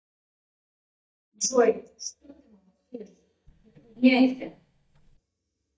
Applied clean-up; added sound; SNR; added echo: neural mask model DeepFilterNet 3.